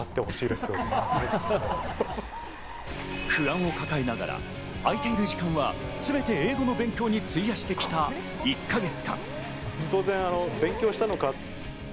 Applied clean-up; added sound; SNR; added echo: none; Alarm + Domestic sounds, home sounds; 14 dB; none.